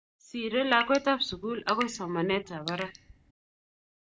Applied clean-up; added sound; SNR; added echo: none; Drip / Sink (filling or washing) / Water tap, faucet / Water; 13 dB; none.